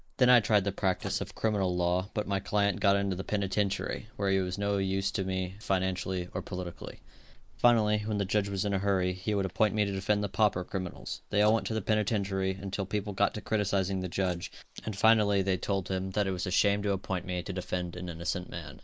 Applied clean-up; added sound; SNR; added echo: neural mask model Resemble Enhance denoiser.